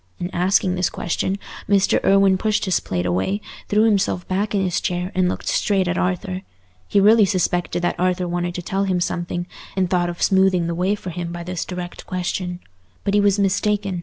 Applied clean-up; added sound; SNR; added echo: none; none; none; none.